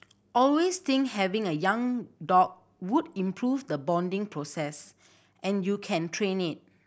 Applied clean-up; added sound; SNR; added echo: none; none; none; none.